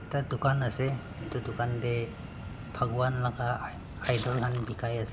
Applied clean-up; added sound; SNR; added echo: none; Fixed-wing aircraft, airplane + Splash, splatter; 10 dB; none.